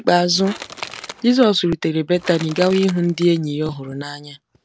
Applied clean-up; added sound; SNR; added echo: none; Crushing / Wood; 16 dB; none.